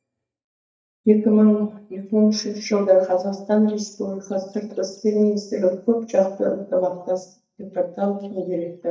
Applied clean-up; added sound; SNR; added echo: neural mask model DeepFilterNet 3.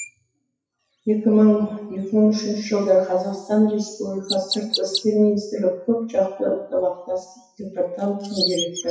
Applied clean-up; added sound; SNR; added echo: classical method WPE with log-MMSE.